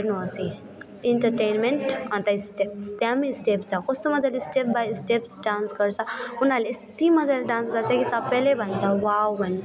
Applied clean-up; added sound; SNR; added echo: none; none; none; none.